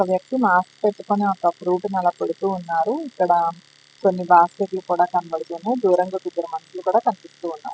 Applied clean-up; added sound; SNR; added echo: classical method spectral subtraction.